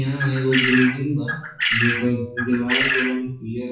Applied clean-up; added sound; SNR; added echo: classical method WPE with log-MMSE.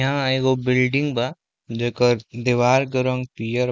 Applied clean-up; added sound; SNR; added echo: none; none; none; none.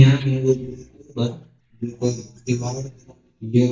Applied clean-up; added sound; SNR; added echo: neural mask model DeepFilterNet 3.